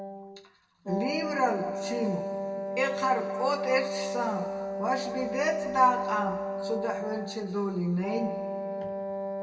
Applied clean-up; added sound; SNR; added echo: none; Wind instrument, woodwind instrument; 3 dB; reverberation time 2.0 s.